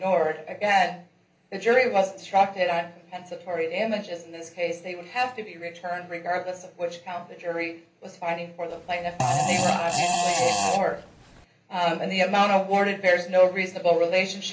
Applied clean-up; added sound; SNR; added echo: none; Fart; 1 dB; reverberation time 0.3 s.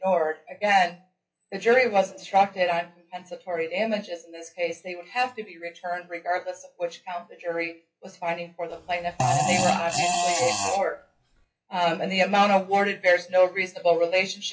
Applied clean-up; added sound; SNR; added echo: classical method WPE with log-MMSE.